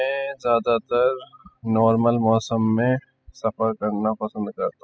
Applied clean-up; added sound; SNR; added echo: classical method spectral subtraction.